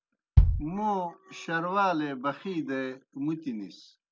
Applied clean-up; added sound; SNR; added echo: none; Bass drum; -4 dB; none.